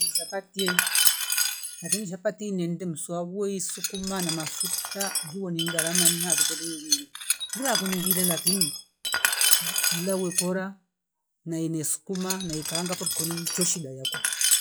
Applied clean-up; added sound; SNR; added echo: classical method log-MMSE.